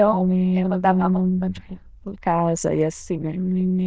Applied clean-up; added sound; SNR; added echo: neural diffusion model UNIVERSE++.